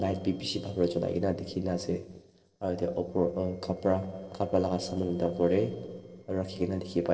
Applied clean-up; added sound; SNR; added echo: neural separator model SepFormer DNS4.